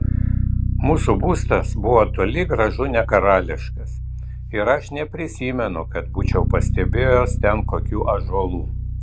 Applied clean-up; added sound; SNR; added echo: none; Bass guitar; 1 dB; none.